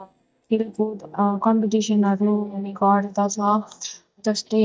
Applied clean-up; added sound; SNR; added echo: neural mask model DeepFilterNet 3.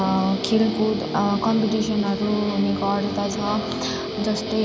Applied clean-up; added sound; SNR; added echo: none; Guitar; 6 dB; none.